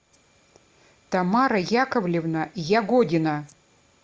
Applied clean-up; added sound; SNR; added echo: none; none; none; none.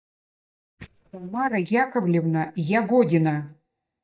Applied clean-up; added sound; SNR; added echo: neural mask model DeepFilterNet 3.